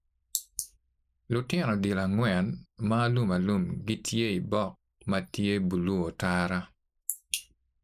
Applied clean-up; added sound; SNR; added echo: neural mask model Resemble Enhance denoiser.